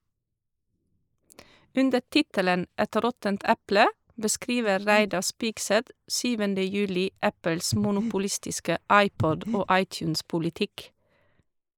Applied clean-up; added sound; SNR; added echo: neural mask model Resemble Enhance denoiser.